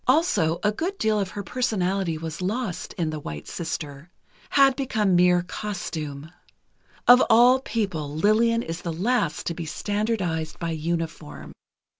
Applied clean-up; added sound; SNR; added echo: none; none; none; none.